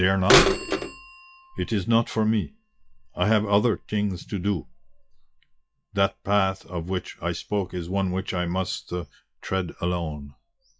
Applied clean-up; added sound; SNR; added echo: classical method log-MMSE.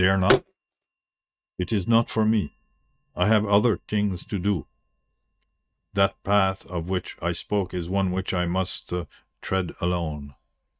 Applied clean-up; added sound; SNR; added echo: neural mask model RNNoise.